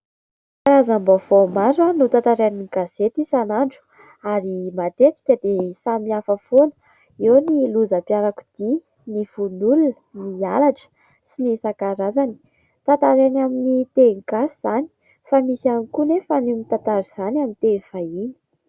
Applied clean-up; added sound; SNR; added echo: none; none; none; none.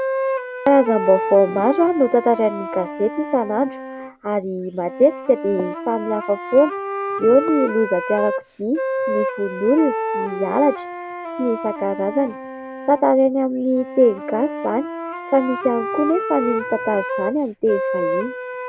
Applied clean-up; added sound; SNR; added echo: none; Wind instrument, woodwind instrument; 7 dB; none.